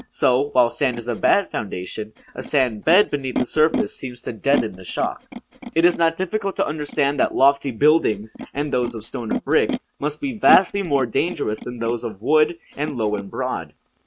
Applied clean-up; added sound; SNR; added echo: neural mask model RNNoise.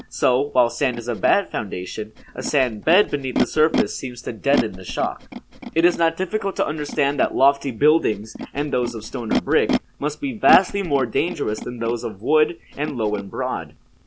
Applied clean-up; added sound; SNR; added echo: none; Animal; 9 dB; none.